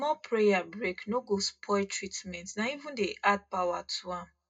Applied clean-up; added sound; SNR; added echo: none; none; none; reverberation time 0.2 s.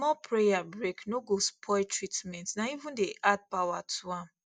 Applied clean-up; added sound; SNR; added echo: none; none; none; none.